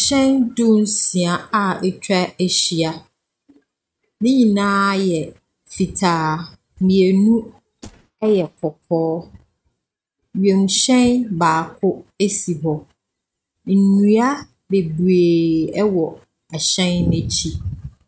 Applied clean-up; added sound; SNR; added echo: neural mask model RNNoise.